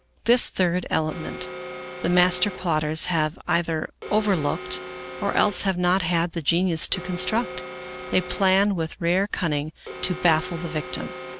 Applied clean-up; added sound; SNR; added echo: none; Alarm; 13 dB; none.